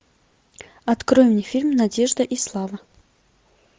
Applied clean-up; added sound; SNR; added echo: none; none; none; none.